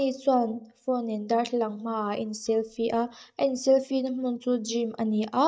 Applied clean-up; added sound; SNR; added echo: neural mask model DeepFilterNet 3.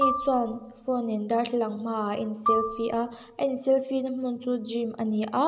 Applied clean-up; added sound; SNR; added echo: none; Marimba, xylophone; 6 dB; none.